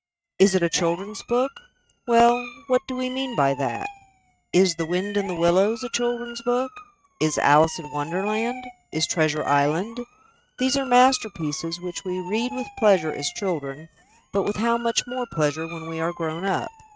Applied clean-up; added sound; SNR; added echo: neural mask model RNNoise.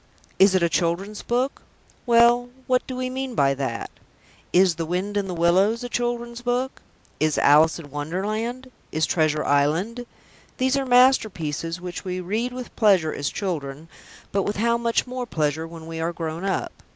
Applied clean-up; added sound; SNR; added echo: none; none; none; none.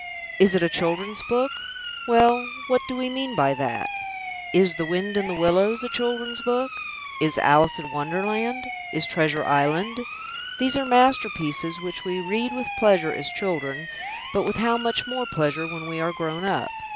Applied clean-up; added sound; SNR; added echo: none; Siren; 10 dB; none.